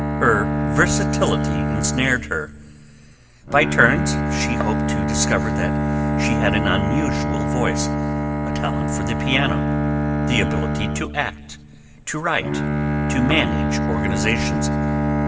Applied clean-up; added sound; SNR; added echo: none; Bowed string instrument; -3 dB; reverberation time 1.9 s.